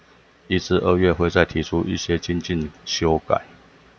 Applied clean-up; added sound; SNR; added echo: none; none; none; none.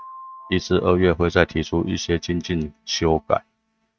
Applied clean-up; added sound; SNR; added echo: neural mask model RNNoise.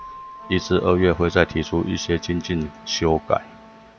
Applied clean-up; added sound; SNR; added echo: none; Keyboard (musical) + Wind instrument, woodwind instrument; 19 dB; none.